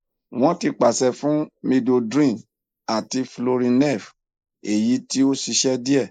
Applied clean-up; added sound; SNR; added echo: neural mask model Resemble Enhance denoiser.